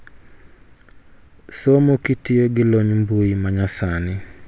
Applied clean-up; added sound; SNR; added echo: none; none; none; none.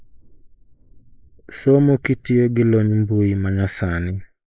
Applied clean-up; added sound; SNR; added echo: neural mask model Resemble Enhance denoiser.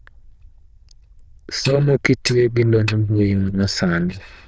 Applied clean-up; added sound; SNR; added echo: neural diffusion model UNIVERSE++.